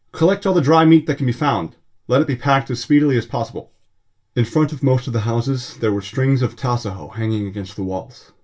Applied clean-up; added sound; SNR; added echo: none; none; none; reverberation time 0.1 s.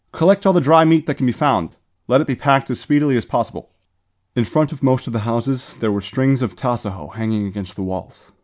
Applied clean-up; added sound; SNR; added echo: none; none; none; none.